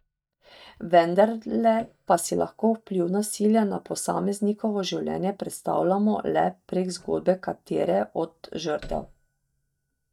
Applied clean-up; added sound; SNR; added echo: neural mask model DeepFilterNet 3.